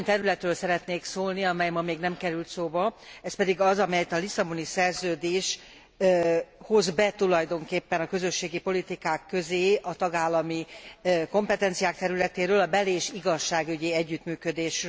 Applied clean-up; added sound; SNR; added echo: none; none; none; none.